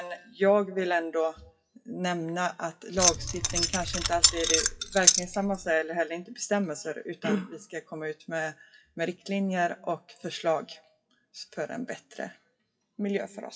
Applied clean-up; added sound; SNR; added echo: classical method WPE with log-MMSE.